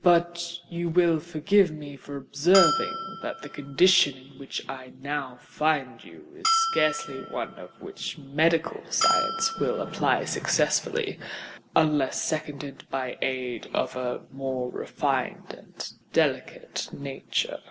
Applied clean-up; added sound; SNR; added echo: none; Bell; 4 dB; none.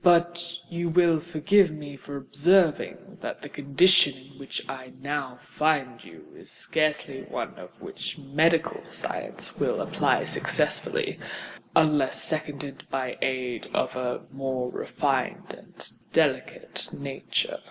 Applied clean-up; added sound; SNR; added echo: none; none; none; none.